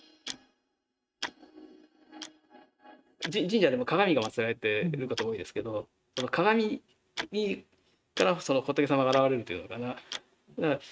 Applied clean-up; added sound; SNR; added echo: neural mask model RNNoise.